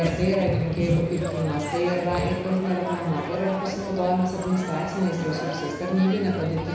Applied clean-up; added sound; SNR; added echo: none; Crowd; 8 dB; reverberation time 1.0 s.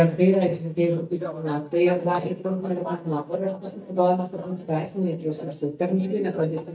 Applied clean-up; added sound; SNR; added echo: neural mask model DeepFilterNet 3.